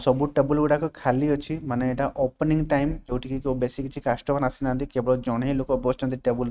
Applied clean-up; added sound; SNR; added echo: neural mask model RNNoise.